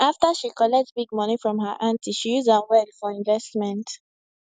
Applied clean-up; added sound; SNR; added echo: none; none; none; none.